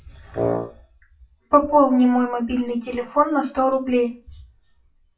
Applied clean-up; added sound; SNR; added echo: classical method WPE with log-MMSE.